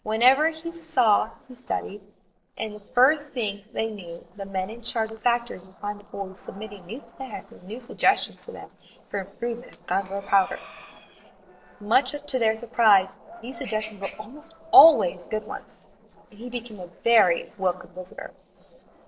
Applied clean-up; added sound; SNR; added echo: neural separator model SepFormer DNS4.